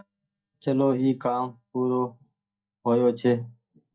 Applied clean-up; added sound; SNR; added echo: neural mask model DeepFilterNet 3.